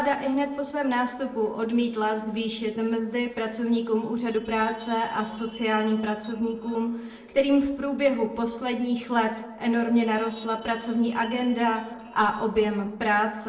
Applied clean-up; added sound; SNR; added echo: neural separator model SepFormer DNS4.